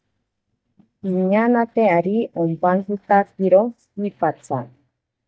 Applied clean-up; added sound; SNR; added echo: neural mask model DeepFilterNet 3.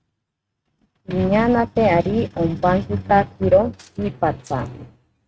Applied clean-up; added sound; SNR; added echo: neural mask model RNNoise.